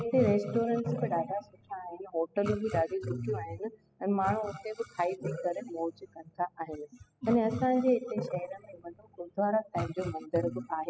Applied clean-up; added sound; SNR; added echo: classical method spectral subtraction.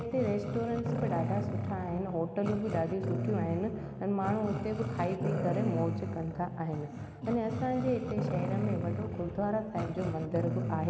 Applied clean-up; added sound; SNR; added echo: none; Growling; 2 dB; none.